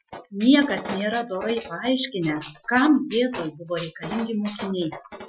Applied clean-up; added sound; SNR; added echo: classical method Wiener filter.